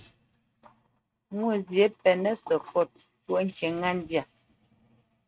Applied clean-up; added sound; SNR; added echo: neural mask model RNNoise.